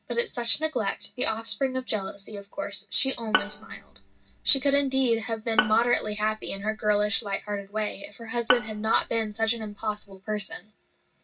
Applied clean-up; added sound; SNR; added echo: none; Bowed string instrument; 8 dB; reverberation time 0.4 s.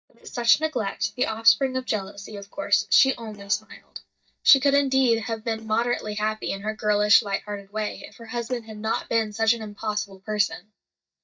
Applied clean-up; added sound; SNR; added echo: neural mask model DeepFilterNet 3.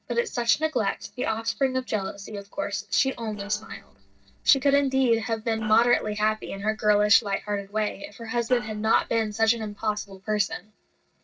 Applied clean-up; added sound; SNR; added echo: neural separator model SepFormer DNS4.